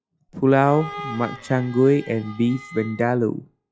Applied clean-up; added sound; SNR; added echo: classical method log-MMSE.